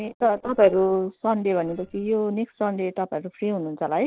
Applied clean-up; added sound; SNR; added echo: neural separator model SepFormer DNS4.